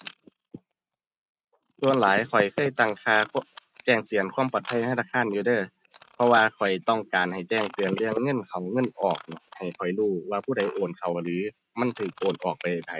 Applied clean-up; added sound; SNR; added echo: neural mask model RNNoise.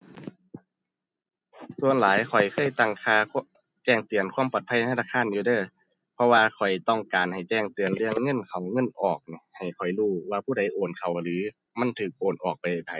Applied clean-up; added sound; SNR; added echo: none; none; none; none.